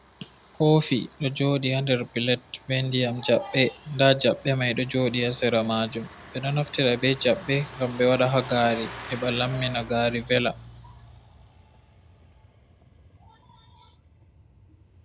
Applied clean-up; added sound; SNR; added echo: none; Truck + Rattle (instrument); 19 dB; none.